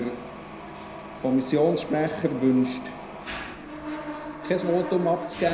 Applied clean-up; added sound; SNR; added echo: none; Mechanisms; 11 dB; reverberation time 0.7 s.